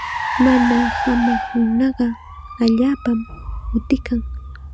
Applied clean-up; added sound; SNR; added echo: none; Car; 7 dB; none.